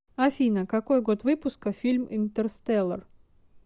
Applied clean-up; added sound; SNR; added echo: none; none; none; none.